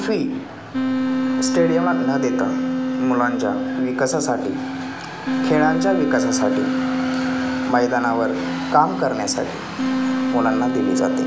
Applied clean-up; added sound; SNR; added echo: none; Wind instrument, woodwind instrument; 0 dB; none.